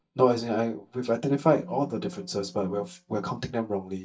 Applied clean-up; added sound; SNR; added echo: neural mask model DeepFilterNet 3.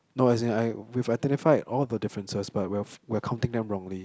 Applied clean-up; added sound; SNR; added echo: none; none; none; none.